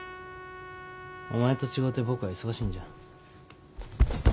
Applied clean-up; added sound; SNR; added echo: none; Trumpet; 16 dB; none.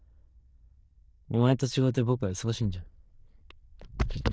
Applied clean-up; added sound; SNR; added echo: neural diffusion model UNIVERSE++.